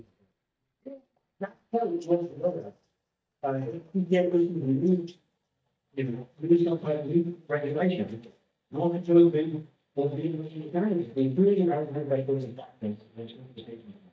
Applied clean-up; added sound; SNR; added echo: neural mask model DeepFilterNet 3.